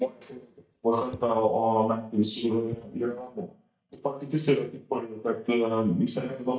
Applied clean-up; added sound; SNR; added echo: neural mask model DeepFilterNet 3.